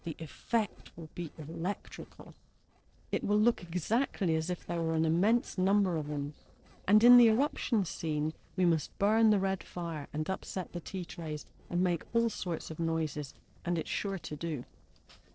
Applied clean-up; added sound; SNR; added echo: neural separator model SepFormer DNS4.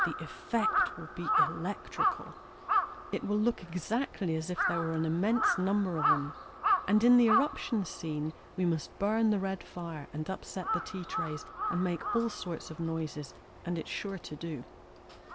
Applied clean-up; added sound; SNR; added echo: none; Crow; 3 dB; none.